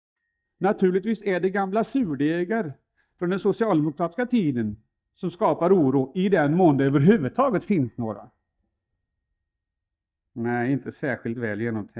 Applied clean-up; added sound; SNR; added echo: neural mask model DeepFilterNet 3.